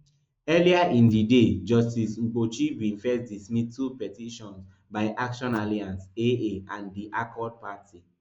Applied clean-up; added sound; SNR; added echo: neural mask model Resemble Enhance denoiser.